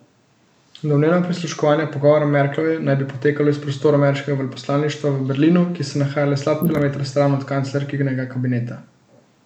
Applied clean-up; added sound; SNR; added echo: neural mask model Resemble Enhance denoiser.